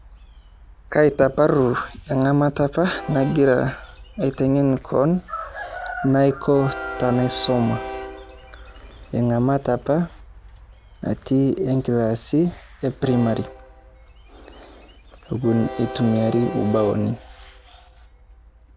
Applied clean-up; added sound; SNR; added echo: none; Train; 15 dB; none.